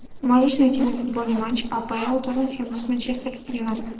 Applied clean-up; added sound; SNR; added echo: neural separator model SepFormer DNS4.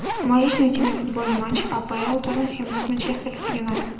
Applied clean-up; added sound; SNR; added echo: none; Zipper (clothing); 6 dB; reverberation time 0.8 s.